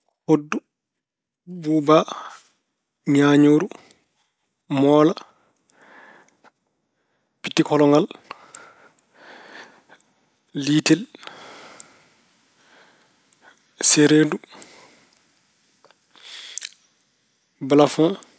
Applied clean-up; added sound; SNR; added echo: none; none; none; none.